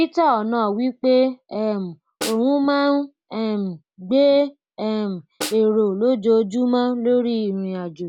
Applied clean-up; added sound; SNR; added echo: none; Snare drum; 16 dB; none.